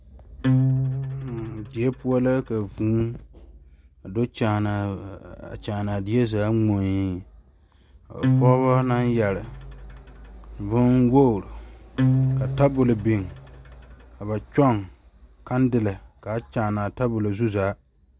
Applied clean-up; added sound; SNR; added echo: none; Acoustic guitar; 2 dB; none.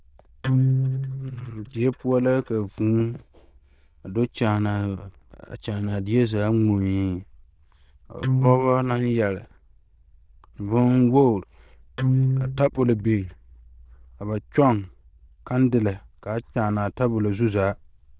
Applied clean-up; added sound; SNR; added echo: neural diffusion model UNIVERSE++.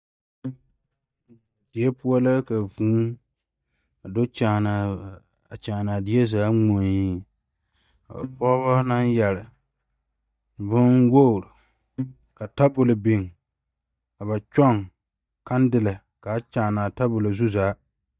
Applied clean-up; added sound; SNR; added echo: neural mask model DeepFilterNet 3.